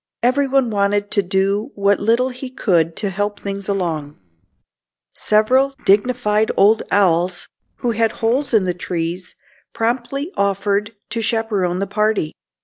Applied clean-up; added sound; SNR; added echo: neural separator model SepFormer DNS4.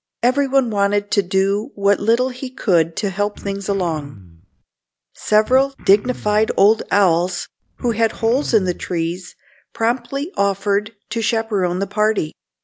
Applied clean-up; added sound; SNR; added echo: none; Cough; 18 dB; none.